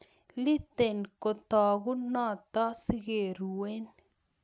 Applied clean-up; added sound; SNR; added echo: none; none; none; none.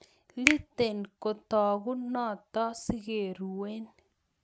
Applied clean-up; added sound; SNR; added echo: none; Finger snapping; 4 dB; none.